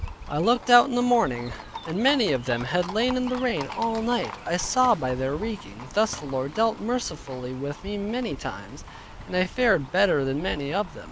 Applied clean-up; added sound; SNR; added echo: none; Chirp, tweet + Livestock, farm animals, working animals; 14 dB; none.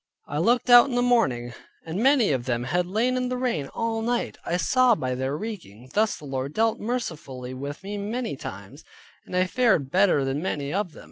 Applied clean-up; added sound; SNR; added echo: none; none; none; none.